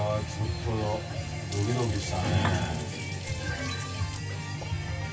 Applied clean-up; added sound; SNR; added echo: none; Fill (with liquid) / Sink (filling or washing); 15 dB; reverberation time 0.1 s.